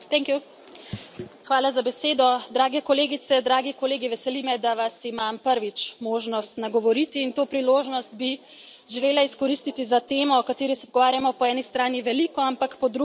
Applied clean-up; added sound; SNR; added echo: none; none; none; none.